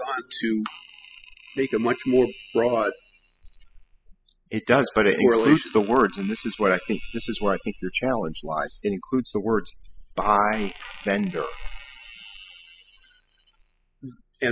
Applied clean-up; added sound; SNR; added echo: classical method spectral subtraction.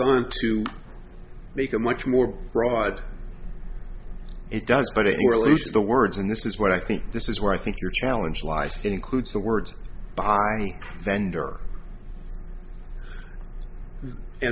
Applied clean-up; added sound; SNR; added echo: none; none; none; none.